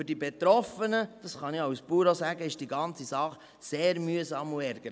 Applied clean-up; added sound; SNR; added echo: none; none; none; none.